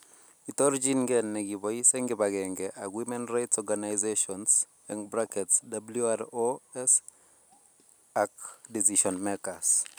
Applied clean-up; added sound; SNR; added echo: none; none; none; none.